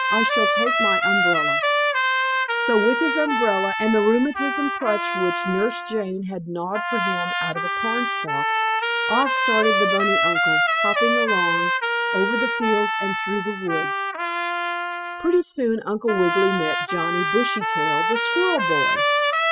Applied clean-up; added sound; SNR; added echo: classical method spectral subtraction.